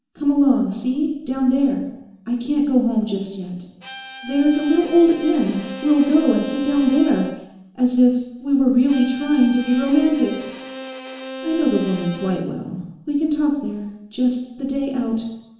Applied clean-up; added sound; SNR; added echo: none; Bowed string instrument; 14 dB; reverberation time 0.9 s.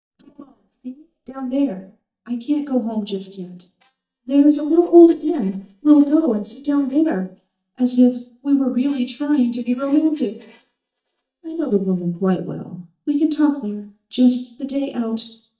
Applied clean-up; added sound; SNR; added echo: neural mask model DeepFilterNet 3.